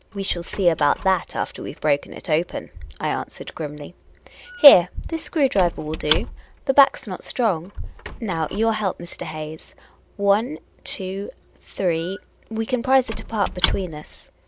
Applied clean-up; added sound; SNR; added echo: none; Squeak / Wood; 11 dB; none.